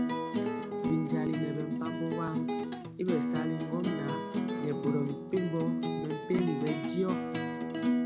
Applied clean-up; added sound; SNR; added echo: none; Acoustic guitar; -3 dB; none.